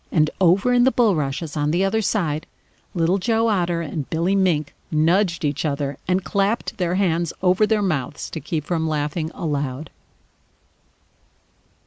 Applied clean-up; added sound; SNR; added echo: none; none; none; none.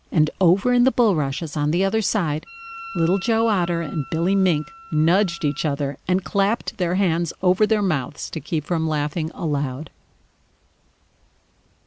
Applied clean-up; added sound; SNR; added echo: none; Wind instrument, woodwind instrument; 18 dB; none.